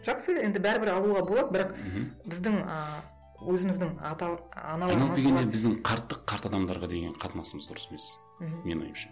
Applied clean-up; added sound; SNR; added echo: none; none; none; none.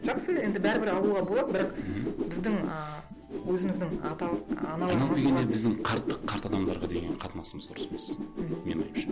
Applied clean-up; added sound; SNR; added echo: none; Whoosh, swoosh, swish; 3 dB; none.